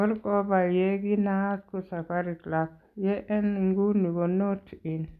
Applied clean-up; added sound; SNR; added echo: none; none; none; none.